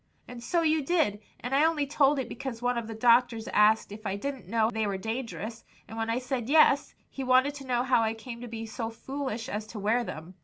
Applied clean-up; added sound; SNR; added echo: none; none; none; none.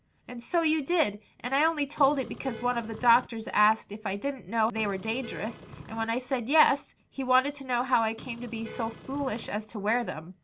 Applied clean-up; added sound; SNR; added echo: none; Vehicle horn, car horn, honking; 15 dB; none.